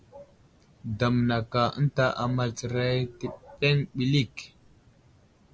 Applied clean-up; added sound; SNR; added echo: none; none; none; none.